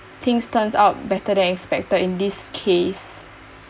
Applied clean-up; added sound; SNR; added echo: none; none; none; none.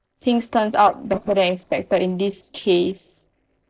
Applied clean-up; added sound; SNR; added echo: neural separator model SepFormer DNS4.